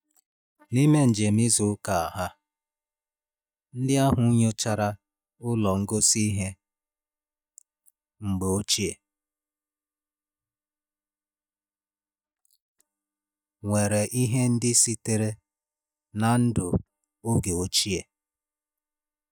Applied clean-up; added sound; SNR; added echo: neural mask model DeepFilterNet 3.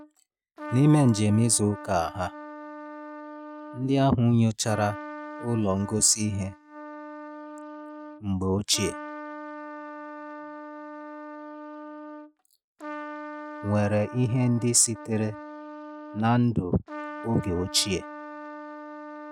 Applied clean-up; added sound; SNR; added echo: neural mask model RNNoise.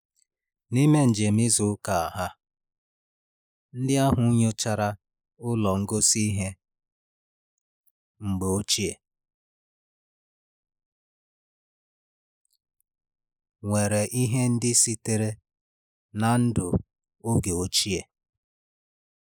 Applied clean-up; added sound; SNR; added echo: neural mask model Resemble Enhance denoiser.